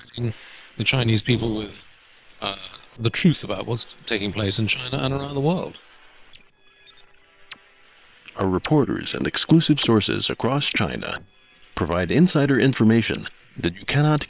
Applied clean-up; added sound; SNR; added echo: neural separator model SepFormer WHAM!.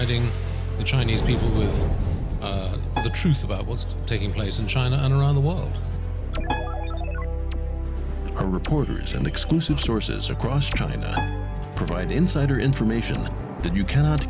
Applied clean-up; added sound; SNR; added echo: none; Piano; 16 dB; none.